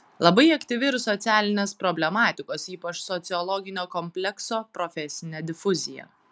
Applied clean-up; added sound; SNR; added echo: none; none; none; none.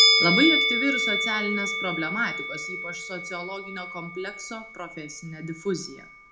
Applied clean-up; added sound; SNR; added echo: none; Musical instrument; -4 dB; reverberation time 0.3 s.